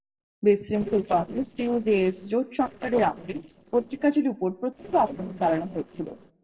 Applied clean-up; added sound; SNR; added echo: neural separator model SepFormer DNS4.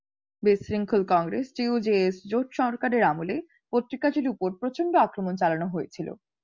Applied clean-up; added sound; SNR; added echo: none; none; none; none.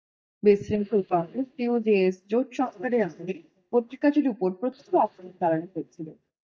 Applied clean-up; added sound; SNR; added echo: neural mask model DeepFilterNet 3.